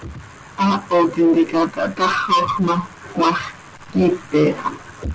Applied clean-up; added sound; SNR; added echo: none; none; none; none.